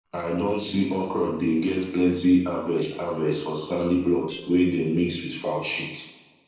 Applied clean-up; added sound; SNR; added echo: neural separator model SepFormer DNS4.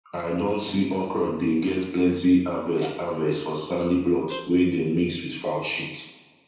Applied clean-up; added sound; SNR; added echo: none; Bowed string instrument; 19 dB; reverberation time 0.9 s.